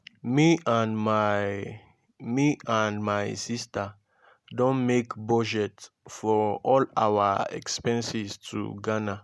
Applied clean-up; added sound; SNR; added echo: none; none; none; none.